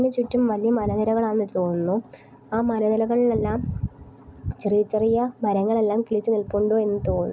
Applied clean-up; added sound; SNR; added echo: none; none; none; none.